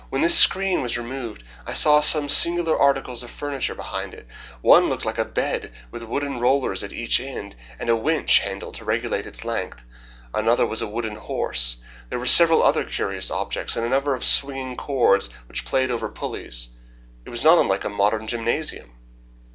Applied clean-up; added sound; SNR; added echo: none; none; none; none.